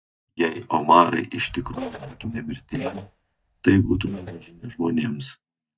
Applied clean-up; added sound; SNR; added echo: neural mask model DeepFilterNet 3.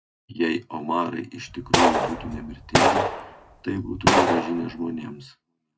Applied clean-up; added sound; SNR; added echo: none; Gunshot, gunfire; -5 dB; reverberation time 0.2 s.